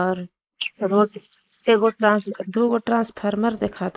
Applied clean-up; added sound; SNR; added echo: neural mask model Resemble Enhance denoiser.